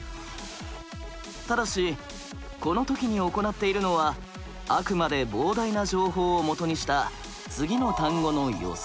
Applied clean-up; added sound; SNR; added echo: none; none; none; none.